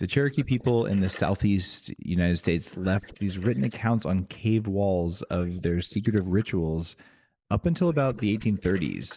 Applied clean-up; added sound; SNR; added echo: neural mask model Resemble Enhance denoiser.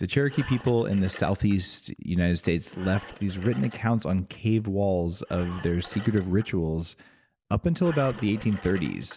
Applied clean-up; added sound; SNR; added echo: none; Engine; 20 dB; none.